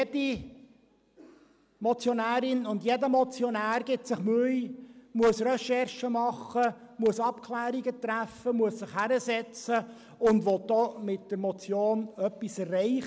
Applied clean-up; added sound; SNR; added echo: none; none; none; none.